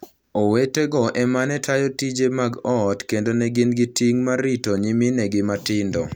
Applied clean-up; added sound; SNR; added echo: none; none; none; none.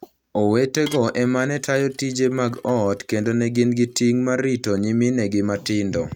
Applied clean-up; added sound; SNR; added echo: neural mask model RNNoise.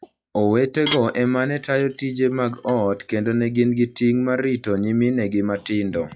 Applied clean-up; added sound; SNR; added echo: classical method log-MMSE.